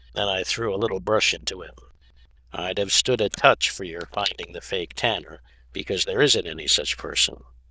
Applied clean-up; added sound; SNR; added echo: neural diffusion model UNIVERSE++.